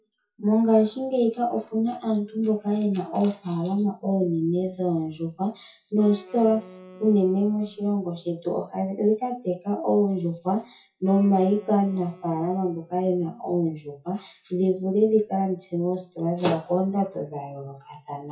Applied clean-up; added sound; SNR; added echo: classical method WPE with log-MMSE.